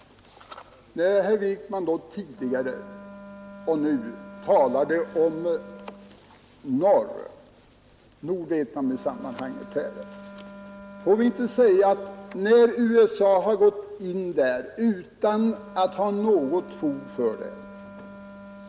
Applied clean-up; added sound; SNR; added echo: none; Wind instrument, woodwind instrument; 20 dB; none.